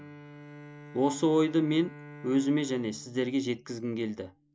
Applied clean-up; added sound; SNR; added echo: none; Bowed string instrument; 18 dB; none.